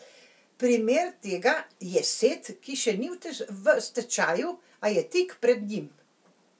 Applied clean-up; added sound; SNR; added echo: none; none; none; none.